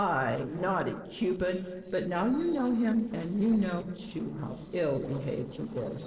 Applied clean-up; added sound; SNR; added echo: neural separator model SepFormer DNS4.